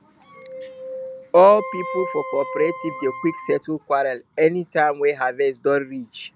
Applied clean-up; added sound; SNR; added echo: none; Glass + Wind instrument, woodwind instrument; 11 dB; none.